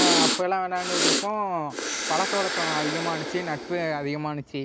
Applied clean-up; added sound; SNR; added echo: none; Breathing; -1 dB; none.